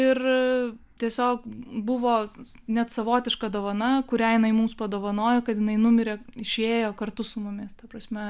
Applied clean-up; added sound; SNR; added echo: none; none; none; none.